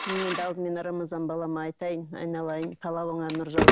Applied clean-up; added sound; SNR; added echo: none; Telephone; -1 dB; none.